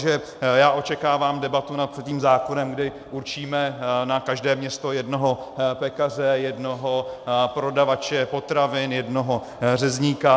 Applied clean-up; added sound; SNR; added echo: none; none; none; none.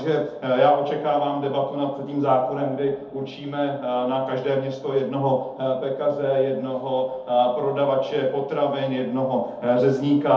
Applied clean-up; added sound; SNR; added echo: none; none; none; reverberation time 0.6 s.